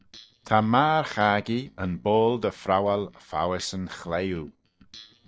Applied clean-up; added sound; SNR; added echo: neural separator model SepFormer DNS4.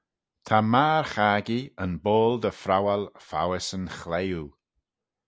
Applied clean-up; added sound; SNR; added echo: none; none; none; none.